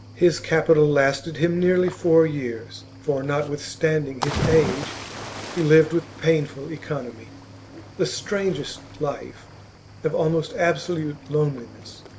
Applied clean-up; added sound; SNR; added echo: none; Cricket / Waves, surf; 13 dB; none.